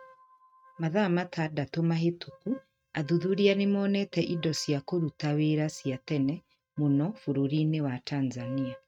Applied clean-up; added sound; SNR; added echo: neural mask model RNNoise.